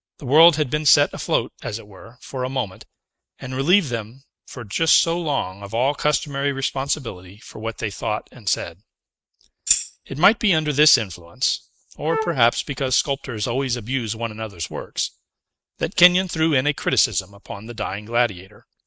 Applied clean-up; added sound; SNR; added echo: neural mask model RNNoise.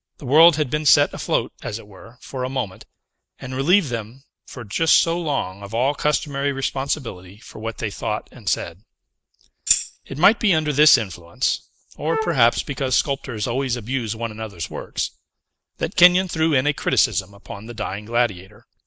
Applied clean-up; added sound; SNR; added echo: none; Wind instrument, woodwind instrument + Tambourine; 3 dB; none.